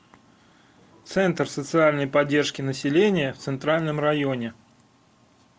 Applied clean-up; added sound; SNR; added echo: none; none; none; none.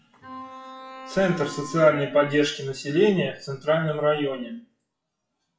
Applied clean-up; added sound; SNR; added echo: classical method WPE with log-MMSE.